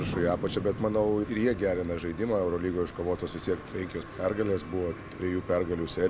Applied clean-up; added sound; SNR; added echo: none; Thunder; 14 dB; none.